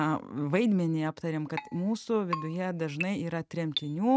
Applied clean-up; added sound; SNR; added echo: neural mask model RNNoise.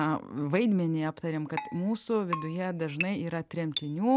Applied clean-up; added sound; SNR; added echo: none; Keyboard (musical); 10 dB; none.